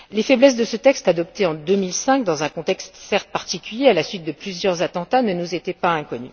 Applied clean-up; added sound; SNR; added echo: none; none; none; none.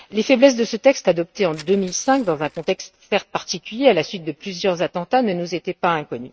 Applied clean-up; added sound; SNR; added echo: neural mask model RNNoise.